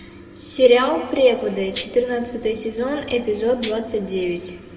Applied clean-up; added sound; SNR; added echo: none; Tambourine; 3 dB; reverberation time 1.7 s.